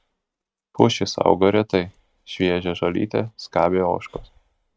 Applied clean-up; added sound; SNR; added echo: neural mask model RNNoise.